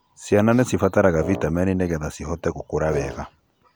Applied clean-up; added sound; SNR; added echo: none; Wind instrument, woodwind instrument; 12 dB; none.